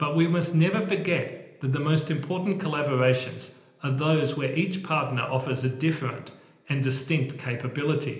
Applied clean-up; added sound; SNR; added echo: none; none; none; reverberation time 0.8 s.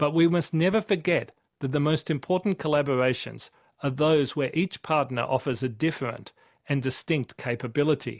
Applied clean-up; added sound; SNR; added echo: none; none; none; none.